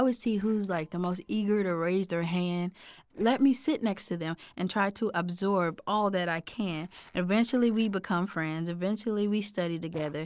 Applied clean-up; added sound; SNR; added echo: neural separator model SepFormer DNS4.